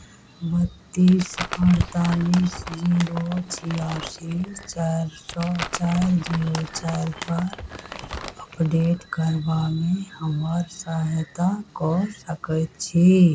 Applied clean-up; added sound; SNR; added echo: none; Crumpling, crinkling; 13 dB; none.